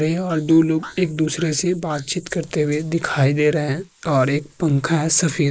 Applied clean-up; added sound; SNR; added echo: neural mask model Resemble Enhance denoiser.